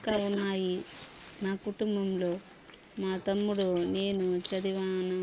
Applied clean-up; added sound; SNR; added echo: neural mask model Resemble Enhance denoiser.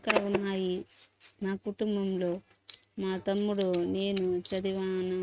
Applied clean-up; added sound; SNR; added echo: neural mask model RNNoise.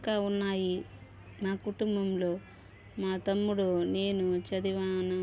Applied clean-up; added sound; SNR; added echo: none; none; none; none.